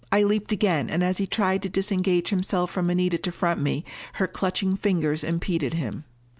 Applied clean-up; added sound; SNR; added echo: none; none; none; none.